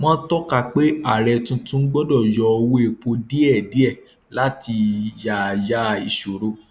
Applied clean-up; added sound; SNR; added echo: none; none; none; none.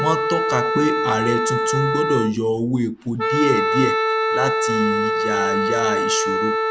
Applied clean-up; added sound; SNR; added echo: none; Wind instrument, woodwind instrument; -2 dB; none.